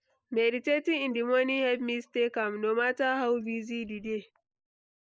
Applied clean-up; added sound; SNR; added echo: neural mask model Resemble Enhance denoiser.